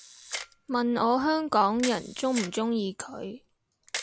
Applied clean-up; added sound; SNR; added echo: none; Camera; 13 dB; none.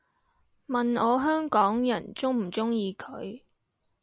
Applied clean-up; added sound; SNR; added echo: none; none; none; none.